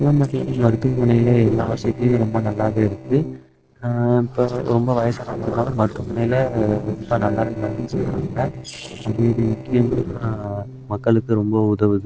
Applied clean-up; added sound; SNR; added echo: neural separator model SepFormer DNS4.